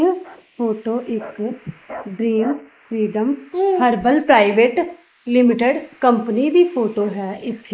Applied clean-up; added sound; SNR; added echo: neural mask model Resemble Enhance denoiser.